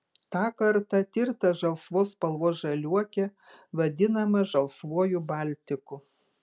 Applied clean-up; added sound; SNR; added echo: none; none; none; none.